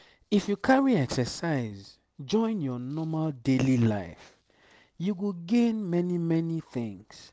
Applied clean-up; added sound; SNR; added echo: none; none; none; none.